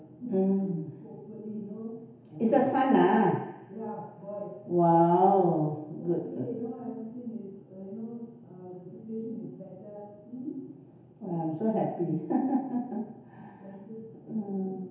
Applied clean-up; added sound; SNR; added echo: none; none; none; reverberation time 1.0 s.